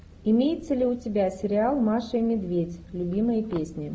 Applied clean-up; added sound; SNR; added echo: none; none; none; none.